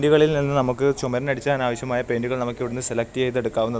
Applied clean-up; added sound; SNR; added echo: none; none; none; none.